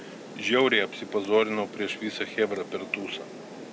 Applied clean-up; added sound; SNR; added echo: none; Rain; 14 dB; none.